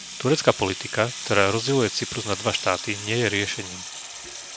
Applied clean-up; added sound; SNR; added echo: none; Sink (filling or washing) / Water tap, faucet; 10 dB; none.